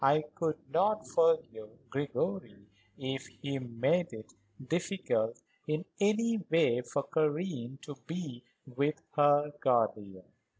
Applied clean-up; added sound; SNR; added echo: none; none; none; none.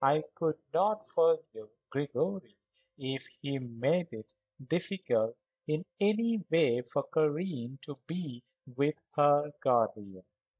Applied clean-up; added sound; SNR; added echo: neural mask model DeepFilterNet 3.